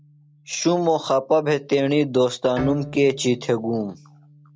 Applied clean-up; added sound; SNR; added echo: neural mask model RNNoise.